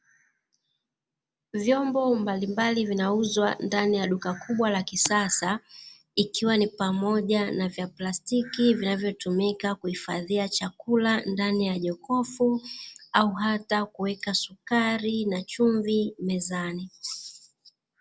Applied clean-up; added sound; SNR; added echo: none; none; none; none.